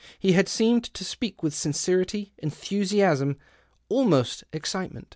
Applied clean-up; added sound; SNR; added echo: none; none; none; none.